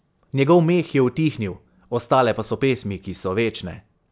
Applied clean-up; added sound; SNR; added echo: none; none; none; none.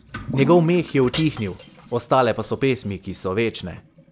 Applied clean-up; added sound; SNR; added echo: none; Shatter / Crushing + Toilet flush / Liquid; 13 dB; none.